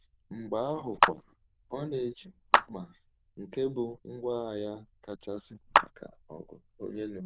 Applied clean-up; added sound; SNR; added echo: neural diffusion model UNIVERSE++.